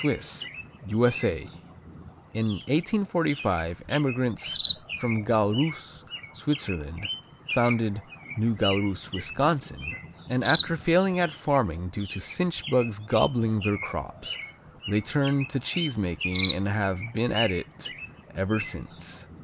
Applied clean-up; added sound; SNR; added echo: none; Cricket + Bird; 11 dB; none.